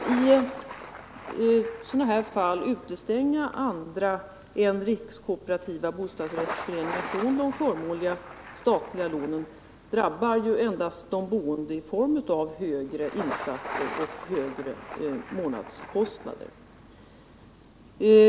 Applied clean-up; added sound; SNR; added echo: none; Thunder; 14 dB; none.